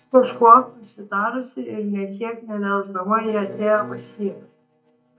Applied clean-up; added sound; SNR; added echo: neural mask model DeepFilterNet 3.